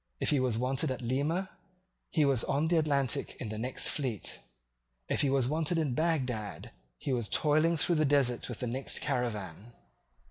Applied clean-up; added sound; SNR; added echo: none; none; none; none.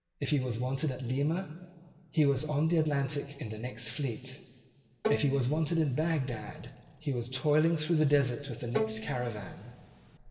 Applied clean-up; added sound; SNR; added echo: none; Bowed string instrument; 6 dB; reverberation time 2.7 s.